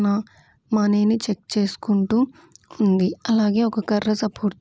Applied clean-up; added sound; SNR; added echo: none; none; none; none.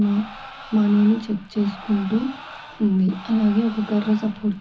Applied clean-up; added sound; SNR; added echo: none; Crowd; 18 dB; reverberation time 0.4 s.